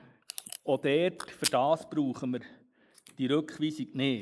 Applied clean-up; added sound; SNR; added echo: neural mask model Resemble Enhance denoiser.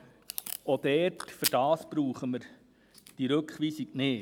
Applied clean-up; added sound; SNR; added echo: none; Packing tape, duct tape / Tearing; 11 dB; none.